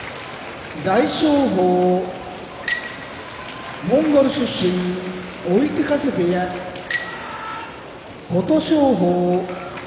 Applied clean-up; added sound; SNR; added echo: none; none; none; none.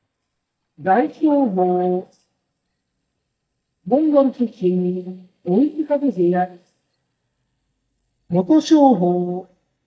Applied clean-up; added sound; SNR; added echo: neural mask model DeepFilterNet 3.